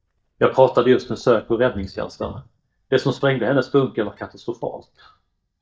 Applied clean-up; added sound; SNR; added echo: neural mask model DeepFilterNet 3.